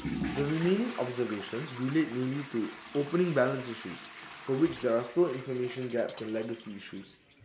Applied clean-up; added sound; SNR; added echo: none; Toilet flush / Water; 12 dB; none.